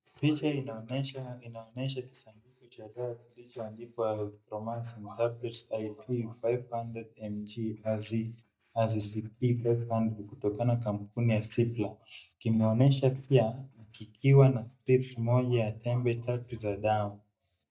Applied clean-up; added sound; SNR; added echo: neural mask model DeepFilterNet 3.